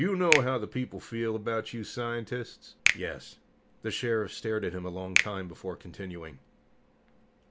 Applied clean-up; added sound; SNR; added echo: none; Finger snapping; 2 dB; none.